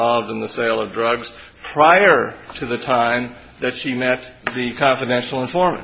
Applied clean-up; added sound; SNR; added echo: none; none; none; none.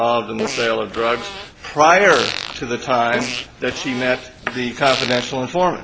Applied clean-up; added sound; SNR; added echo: none; Fart; 10 dB; none.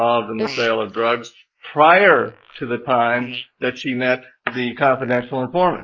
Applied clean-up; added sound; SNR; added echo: neural mask model Resemble Enhance denoiser.